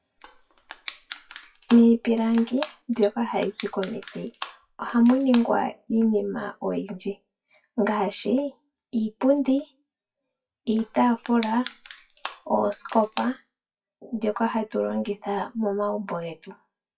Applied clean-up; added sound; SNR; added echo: classical method WPE with log-MMSE.